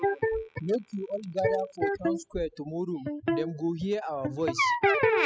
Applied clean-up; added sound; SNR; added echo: classical method spectral subtraction.